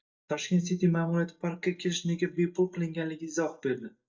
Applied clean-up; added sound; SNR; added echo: neural mask model DeepFilterNet 3.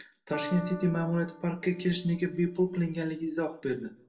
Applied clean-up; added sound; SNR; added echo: none; Piano; 13 dB; reverberation time 0.6 s.